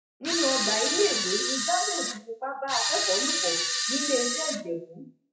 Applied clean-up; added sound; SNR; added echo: classical method WPE with log-MMSE.